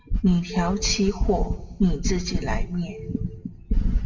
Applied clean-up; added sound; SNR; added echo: none; none; none; reverberation time 1.1 s.